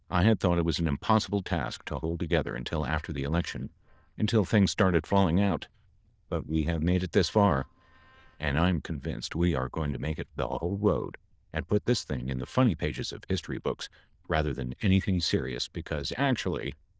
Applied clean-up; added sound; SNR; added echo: neural diffusion model UNIVERSE++.